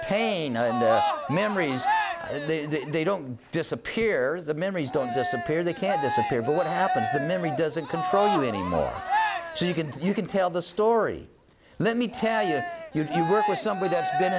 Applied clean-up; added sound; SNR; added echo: none; Cheering; 4 dB; none.